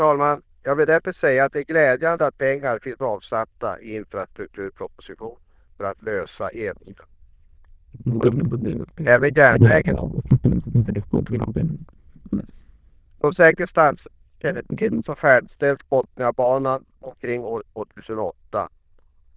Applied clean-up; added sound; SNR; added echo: neural diffusion model UNIVERSE++.